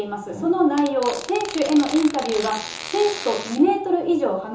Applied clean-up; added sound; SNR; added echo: none; Fart; 14 dB; reverberation time 0.6 s.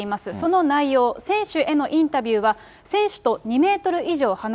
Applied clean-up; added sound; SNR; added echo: none; none; none; none.